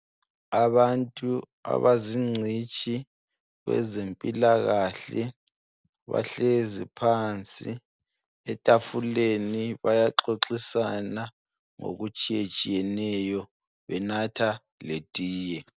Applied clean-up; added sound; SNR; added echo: none; none; none; none.